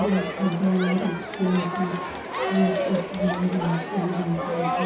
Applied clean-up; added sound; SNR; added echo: none; Crowd; 3 dB; reverberation time 0.7 s.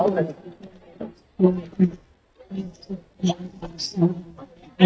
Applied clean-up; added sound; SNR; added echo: neural mask model DeepFilterNet 3.